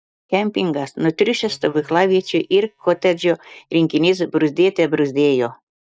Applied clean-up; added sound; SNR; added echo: neural mask model DeepFilterNet 3.